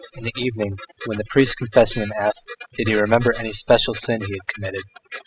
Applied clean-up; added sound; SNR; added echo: classical method spectral subtraction.